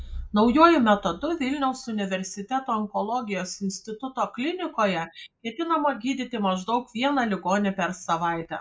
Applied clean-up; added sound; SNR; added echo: none; none; none; none.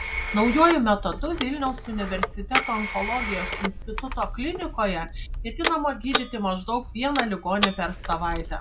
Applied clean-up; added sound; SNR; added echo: none; Telephone; 3 dB; none.